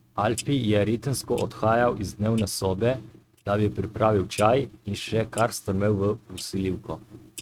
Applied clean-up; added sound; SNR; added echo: neural mask model RNNoise.